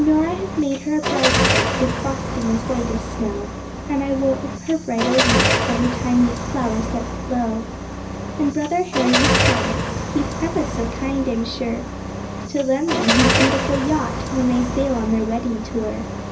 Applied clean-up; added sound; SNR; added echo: none; Car; 1 dB; reverberation time 0.4 s.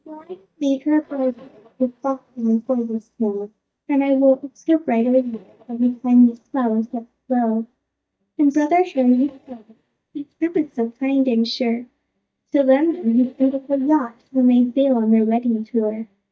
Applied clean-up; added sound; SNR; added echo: neural mask model DeepFilterNet 3.